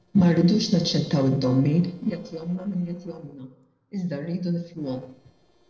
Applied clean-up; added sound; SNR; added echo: neural separator model SepFormer DNS4.